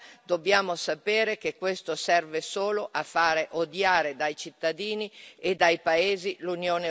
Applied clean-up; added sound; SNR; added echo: none; none; none; none.